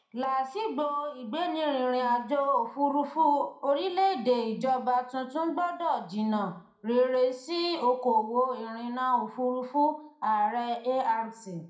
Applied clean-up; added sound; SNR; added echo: none; Brass instrument; 18 dB; reverberation time 0.4 s.